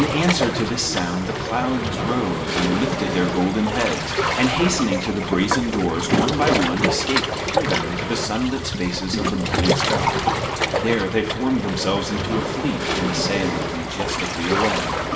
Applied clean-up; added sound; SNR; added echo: none; Waves, surf; 0 dB; reverberation time 2.1 s.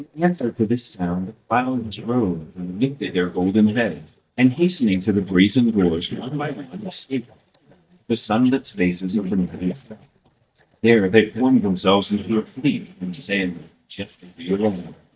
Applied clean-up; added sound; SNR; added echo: neural mask model DeepFilterNet 3.